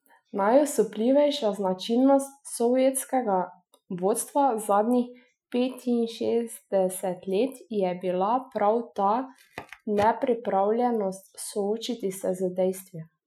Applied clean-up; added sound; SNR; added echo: classical method Wiener filter.